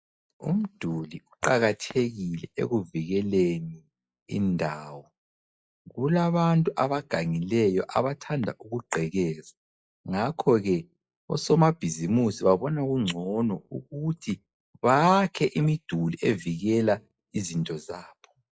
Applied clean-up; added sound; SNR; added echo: classical method log-MMSE.